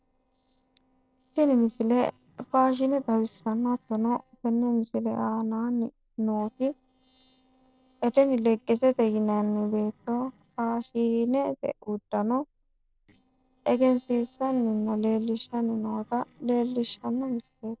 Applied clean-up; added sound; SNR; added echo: neural separator model SepFormer DNS4.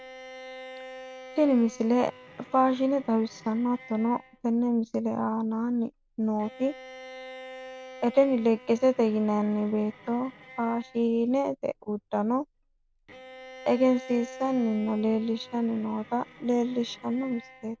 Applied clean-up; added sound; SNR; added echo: none; Bowed string instrument; 19 dB; none.